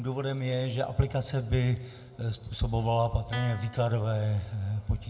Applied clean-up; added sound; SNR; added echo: none; Guitar; 14 dB; reverberation time 1.0 s.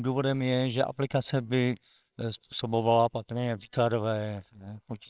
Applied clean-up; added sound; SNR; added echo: neural separator model SepFormer WHAMR!.